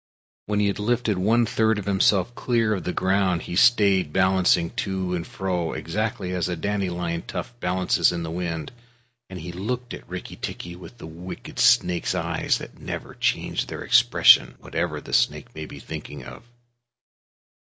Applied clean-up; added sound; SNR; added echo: none; none; none; none.